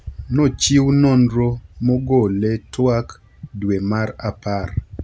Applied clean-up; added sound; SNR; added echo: none; none; none; none.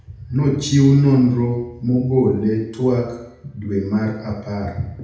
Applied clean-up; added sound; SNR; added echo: none; none; none; reverberation time 0.8 s.